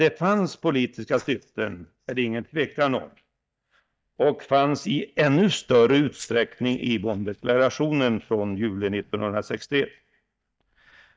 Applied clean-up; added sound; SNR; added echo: neural mask model DeepFilterNet 3.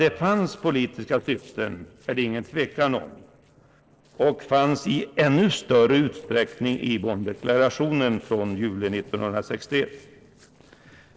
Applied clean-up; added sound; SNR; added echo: neural separator model SepFormer DNS4.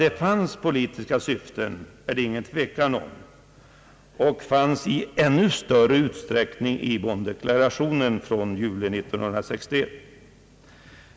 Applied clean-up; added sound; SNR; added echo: none; none; none; none.